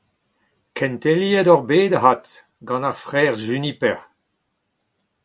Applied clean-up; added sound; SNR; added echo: none; none; none; none.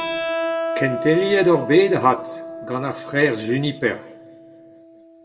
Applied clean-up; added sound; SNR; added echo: none; Keyboard (musical); 8 dB; reverberation time 0.9 s.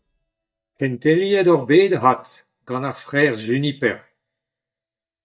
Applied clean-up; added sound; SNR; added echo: neural mask model DeepFilterNet 3.